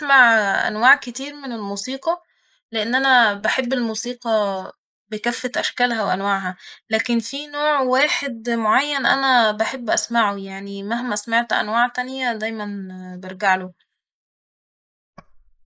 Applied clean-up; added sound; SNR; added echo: neural mask model Resemble Enhance denoiser.